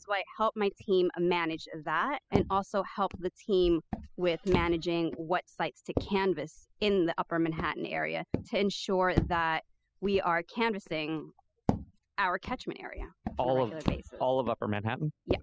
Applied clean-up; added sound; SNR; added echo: classical method spectral subtraction.